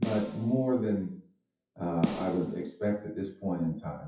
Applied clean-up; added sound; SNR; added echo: classical method WPE with log-MMSE.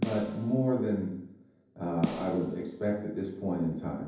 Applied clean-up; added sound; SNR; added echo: none; Snare drum; 10 dB; reverberation time 0.9 s.